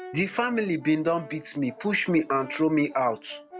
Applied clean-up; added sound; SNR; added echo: none; Brass instrument; 19 dB; none.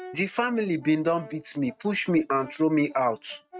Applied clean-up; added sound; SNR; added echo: neural mask model RNNoise.